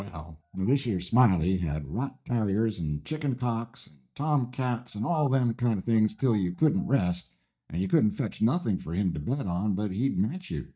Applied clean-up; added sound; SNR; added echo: neural mask model DeepFilterNet 3.